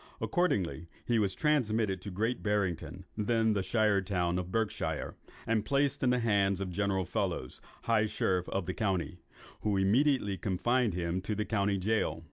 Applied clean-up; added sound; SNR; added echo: none; none; none; none.